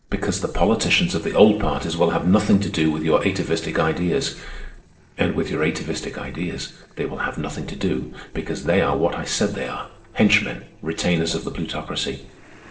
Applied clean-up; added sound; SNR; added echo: neural separator model SepFormer DNS4.